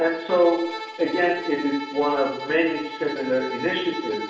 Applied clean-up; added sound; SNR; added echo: none; Bowed string instrument; 11 dB; reverberation time 0.7 s.